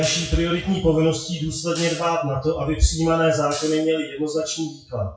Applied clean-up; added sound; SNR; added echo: classical method WPE with log-MMSE.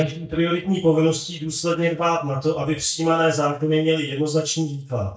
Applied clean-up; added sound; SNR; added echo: neural mask model DeepFilterNet 3.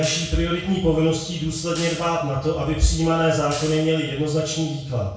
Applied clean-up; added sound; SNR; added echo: none; Hi-hat; 18 dB; reverberation time 0.6 s.